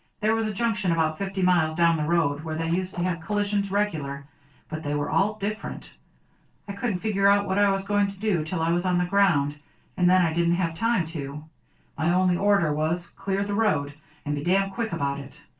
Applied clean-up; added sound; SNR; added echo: neural separator model SepFormer DNS4.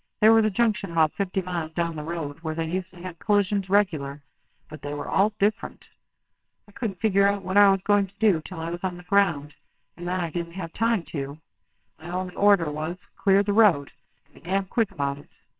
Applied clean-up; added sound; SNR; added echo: neural separator model SepFormer WHAMR!.